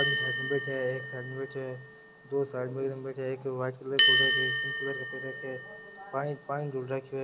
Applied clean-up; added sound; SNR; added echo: none; Bell; -2 dB; none.